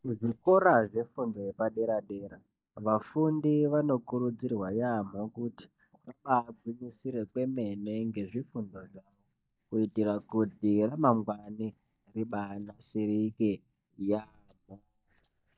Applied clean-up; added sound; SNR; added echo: neural mask model DeepFilterNet 3.